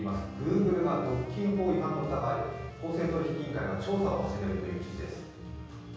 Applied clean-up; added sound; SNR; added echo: none; Wind instrument, woodwind instrument; 17 dB; reverberation time 1.3 s.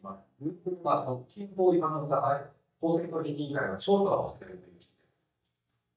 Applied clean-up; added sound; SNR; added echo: neural mask model DeepFilterNet 3.